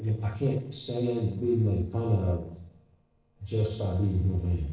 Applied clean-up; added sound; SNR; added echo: neural separator model SepFormer DNS4.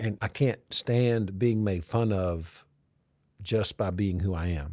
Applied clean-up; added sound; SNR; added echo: none; none; none; none.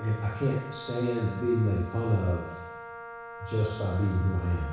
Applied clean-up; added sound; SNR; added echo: none; Wind instrument, woodwind instrument; 13 dB; reverberation time 1.1 s.